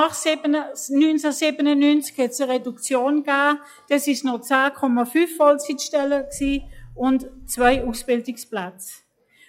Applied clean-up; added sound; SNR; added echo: classical method log-MMSE.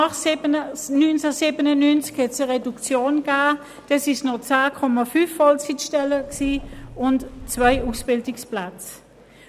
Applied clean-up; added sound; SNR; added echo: none; Subway, metro, underground; 14 dB; none.